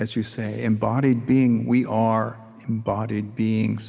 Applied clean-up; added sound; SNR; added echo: none; none; none; none.